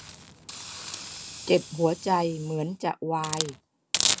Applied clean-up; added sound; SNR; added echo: none; Hiss; 4 dB; none.